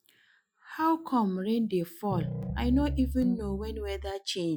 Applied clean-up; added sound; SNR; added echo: classical method Wiener filter.